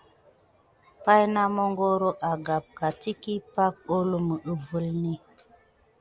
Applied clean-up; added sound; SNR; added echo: none; none; none; none.